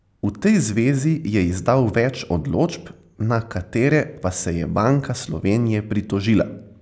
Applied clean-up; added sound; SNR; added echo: none; none; none; none.